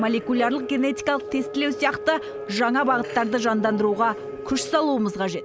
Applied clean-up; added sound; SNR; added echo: none; Wind instrument, woodwind instrument; 11 dB; none.